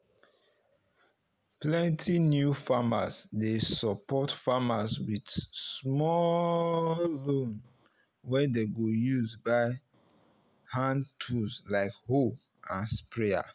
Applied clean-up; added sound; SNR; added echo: none; none; none; none.